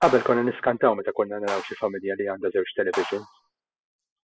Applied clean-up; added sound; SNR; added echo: classical method spectral subtraction.